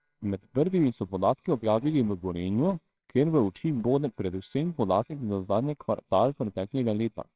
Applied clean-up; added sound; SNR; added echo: neural separator model SepFormer WHAMR!.